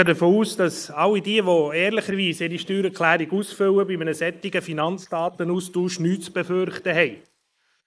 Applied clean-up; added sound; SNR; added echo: neural mask model Resemble Enhance denoiser.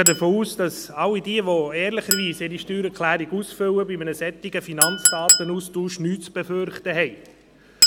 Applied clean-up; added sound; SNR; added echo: none; Chink, clink; 1 dB; none.